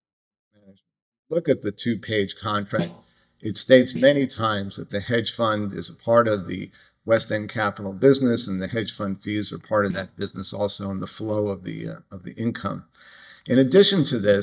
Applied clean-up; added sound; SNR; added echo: neural mask model DeepFilterNet 3.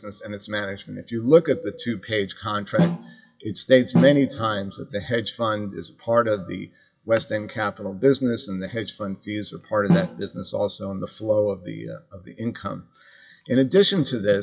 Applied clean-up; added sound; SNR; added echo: classical method WPE with log-MMSE.